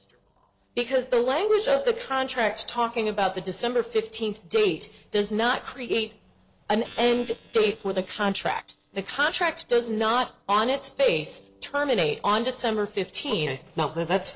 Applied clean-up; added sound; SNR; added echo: neural separator model SepFormer DNS4.